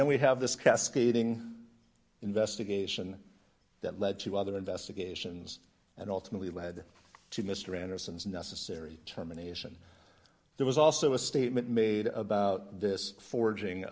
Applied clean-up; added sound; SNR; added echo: none; none; none; none.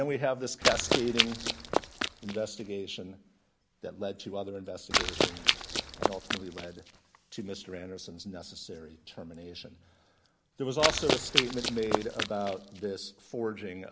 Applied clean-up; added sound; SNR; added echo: none; Run; -4 dB; none.